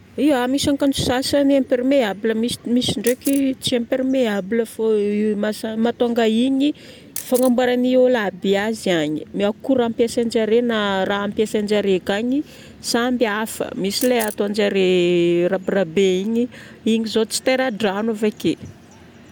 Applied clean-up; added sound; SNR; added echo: none; Camera; 16 dB; none.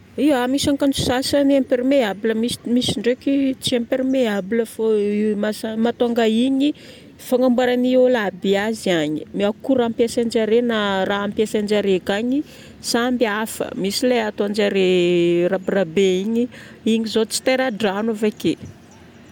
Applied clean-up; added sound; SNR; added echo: none; none; none; none.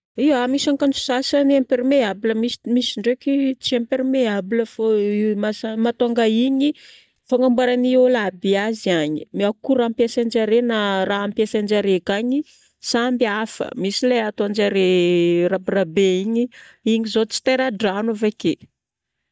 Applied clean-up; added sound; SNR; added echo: neural mask model DeepFilterNet 3.